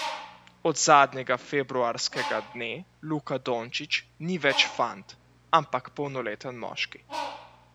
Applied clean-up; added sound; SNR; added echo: none; Bird; 14 dB; none.